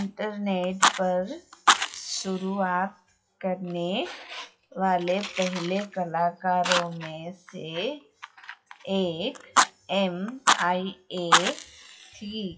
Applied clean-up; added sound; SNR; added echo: classical method WPE with log-MMSE.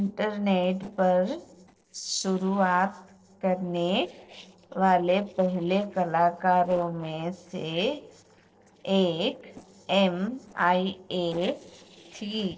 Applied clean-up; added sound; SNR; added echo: neural separator model SepFormer DNS4.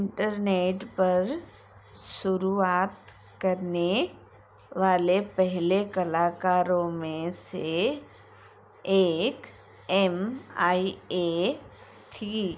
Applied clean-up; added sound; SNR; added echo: none; none; none; none.